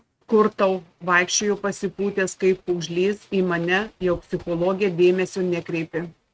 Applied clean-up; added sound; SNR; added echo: neural mask model RNNoise.